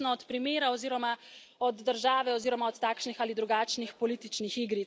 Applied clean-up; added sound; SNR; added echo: none; none; none; none.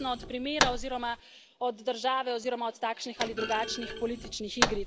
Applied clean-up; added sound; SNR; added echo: none; Thump, thud; 3 dB; none.